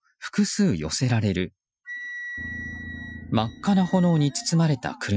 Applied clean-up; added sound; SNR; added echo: classical method Wiener filter.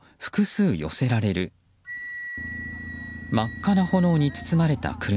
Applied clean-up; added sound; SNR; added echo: none; Wind instrument, woodwind instrument; 16 dB; none.